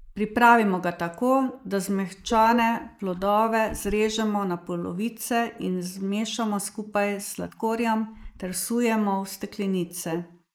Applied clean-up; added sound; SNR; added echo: neural mask model Resemble Enhance denoiser.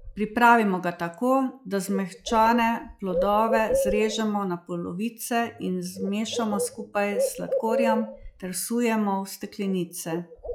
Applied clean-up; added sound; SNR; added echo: classical method log-MMSE.